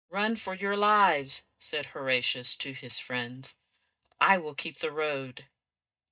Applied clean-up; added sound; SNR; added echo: neural mask model DeepFilterNet 3.